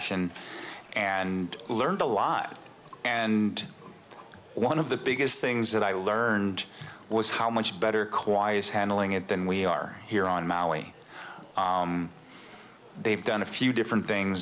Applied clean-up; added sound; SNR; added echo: none; none; none; none.